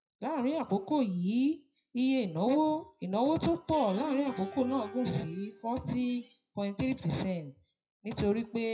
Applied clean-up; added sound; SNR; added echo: classical method WPE with log-MMSE.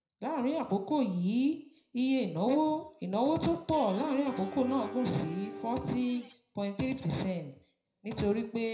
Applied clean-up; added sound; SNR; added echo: none; Guitar; 11 dB; reverberation time 0.5 s.